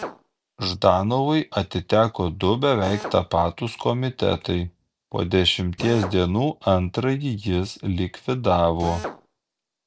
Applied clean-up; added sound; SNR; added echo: none; Drill; 18 dB; none.